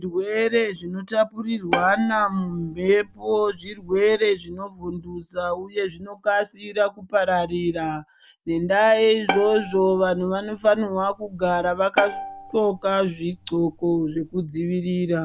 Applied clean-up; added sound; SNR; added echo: none; Bowed string instrument; 11 dB; none.